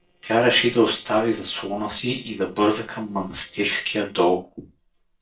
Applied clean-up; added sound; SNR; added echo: neural separator model SepFormer DNS4.